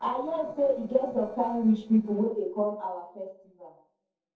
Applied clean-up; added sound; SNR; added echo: neural separator model SepFormer DNS4.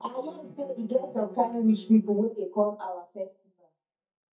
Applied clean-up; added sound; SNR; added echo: neural mask model DeepFilterNet 3.